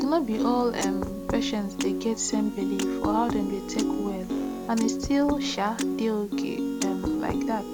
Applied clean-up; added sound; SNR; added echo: none; Piano; 1 dB; none.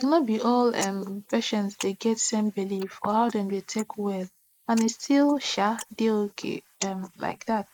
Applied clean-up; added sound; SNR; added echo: neural mask model Resemble Enhance denoiser.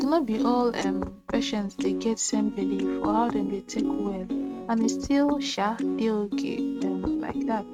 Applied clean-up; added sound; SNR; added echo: neural mask model RNNoise.